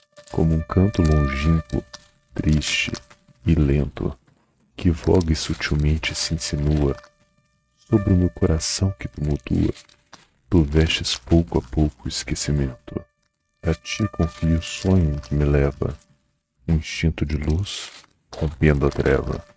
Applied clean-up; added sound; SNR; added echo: neural mask model RNNoise.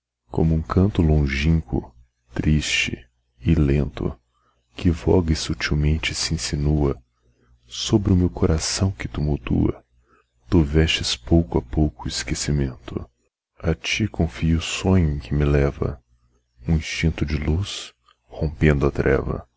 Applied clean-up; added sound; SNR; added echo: none; none; none; none.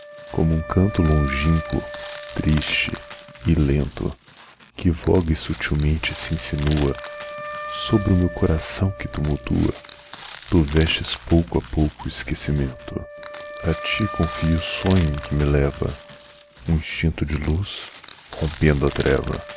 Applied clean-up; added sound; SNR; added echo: none; Wind instrument, woodwind instrument + Crushing; 13 dB; none.